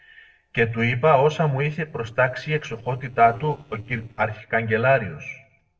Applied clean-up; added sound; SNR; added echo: neural separator model SepFormer DNS4.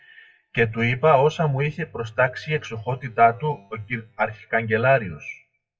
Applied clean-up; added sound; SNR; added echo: classical method WPE with log-MMSE.